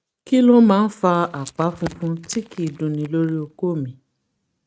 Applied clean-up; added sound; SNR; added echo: neural mask model RNNoise.